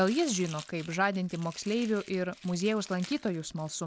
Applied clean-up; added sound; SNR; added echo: none; Domestic sounds, home sounds; 19 dB; none.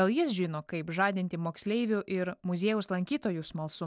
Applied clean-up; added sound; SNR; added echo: none; none; none; none.